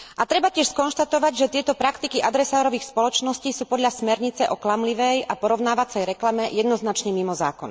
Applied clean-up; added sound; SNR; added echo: none; none; none; none.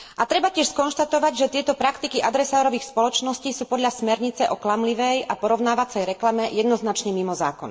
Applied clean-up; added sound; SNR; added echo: none; none; none; reverberation time 0.5 s.